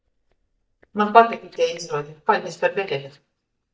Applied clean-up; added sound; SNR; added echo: neural mask model DeepFilterNet 3.